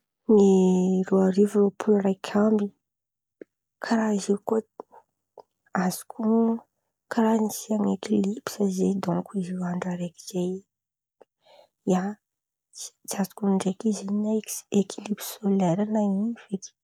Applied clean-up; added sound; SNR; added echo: none; none; none; none.